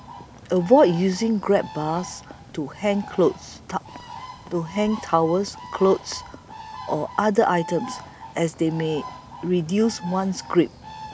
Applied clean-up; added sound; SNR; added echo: none; Bird; 16 dB; none.